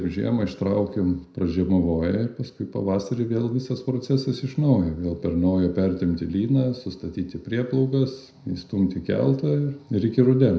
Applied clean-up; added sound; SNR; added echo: none; none; none; reverberation time 0.4 s.